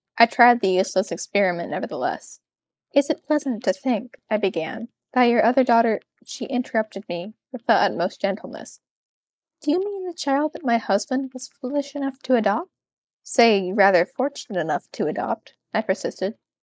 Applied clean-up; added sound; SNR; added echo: neural mask model Resemble Enhance denoiser.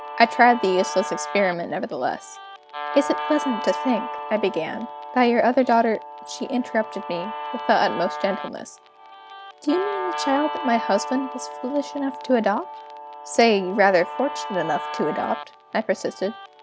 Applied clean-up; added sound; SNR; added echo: none; Guitar; 9 dB; none.